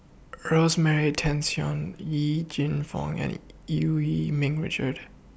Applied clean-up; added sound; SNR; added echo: none; none; none; none.